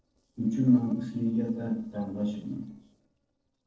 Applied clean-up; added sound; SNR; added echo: neural separator model SepFormer DNS4.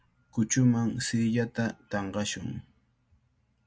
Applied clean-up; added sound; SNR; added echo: none; none; none; none.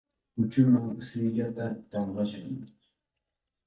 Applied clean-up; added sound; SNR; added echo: neural mask model DeepFilterNet 3.